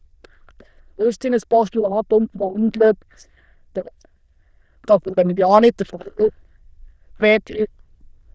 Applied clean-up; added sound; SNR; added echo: neural diffusion model UNIVERSE++.